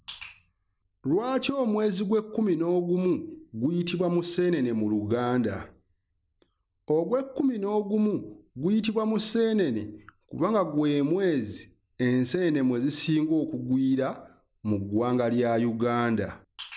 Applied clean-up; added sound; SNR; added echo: none; none; none; none.